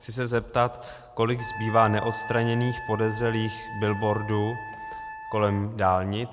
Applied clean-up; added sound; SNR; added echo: none; Wind instrument, woodwind instrument; 12 dB; none.